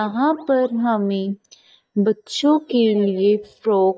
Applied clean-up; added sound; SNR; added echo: neural mask model DeepFilterNet 3.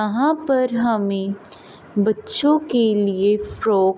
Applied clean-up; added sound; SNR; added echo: none; none; none; none.